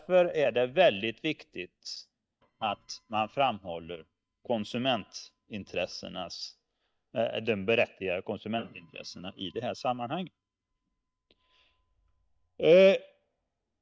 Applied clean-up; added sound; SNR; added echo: neural mask model DeepFilterNet 3.